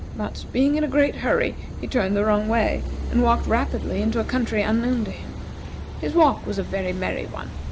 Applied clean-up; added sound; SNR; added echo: none; Car passing by / Idling / Accelerating, revving, vroom; 7 dB; none.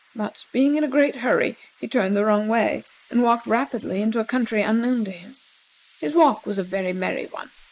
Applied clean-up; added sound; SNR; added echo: neural mask model Resemble Enhance denoiser.